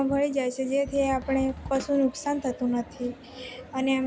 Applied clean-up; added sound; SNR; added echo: none; Drum kit; 16 dB; none.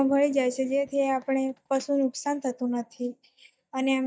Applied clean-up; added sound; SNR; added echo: neural mask model DeepFilterNet 3.